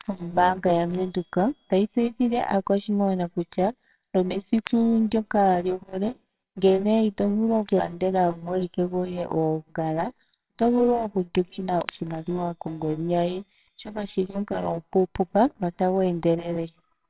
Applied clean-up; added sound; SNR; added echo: neural separator model SepFormer WHAMR!.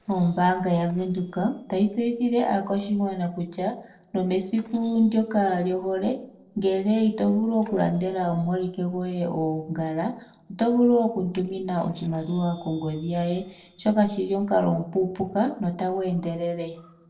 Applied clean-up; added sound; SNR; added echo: neural separator model SepFormer DNS4.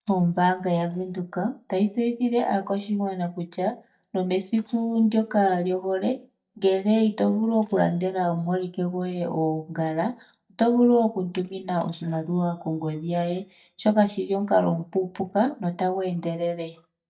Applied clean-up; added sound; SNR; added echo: neural mask model DeepFilterNet 3.